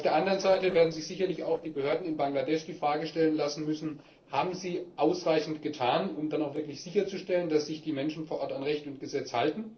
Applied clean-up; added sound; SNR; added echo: neural separator model SepFormer DNS4.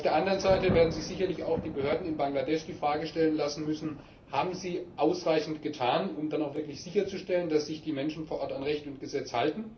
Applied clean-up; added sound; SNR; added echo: none; Thunder / Rain; 12 dB; reverberation time 0.3 s.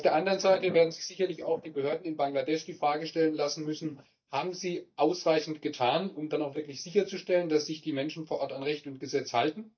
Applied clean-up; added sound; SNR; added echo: neural mask model DeepFilterNet 3.